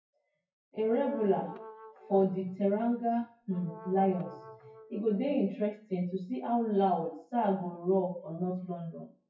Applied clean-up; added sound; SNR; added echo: classical method WPE with log-MMSE.